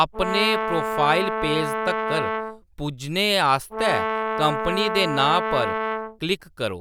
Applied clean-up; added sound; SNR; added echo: none; Brass instrument; 2 dB; none.